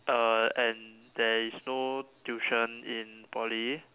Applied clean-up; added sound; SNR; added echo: none; none; none; none.